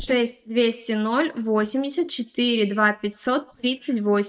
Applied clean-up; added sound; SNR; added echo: neural mask model DeepFilterNet 3.